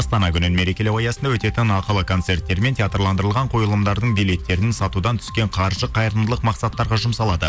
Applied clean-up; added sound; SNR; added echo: none; none; none; none.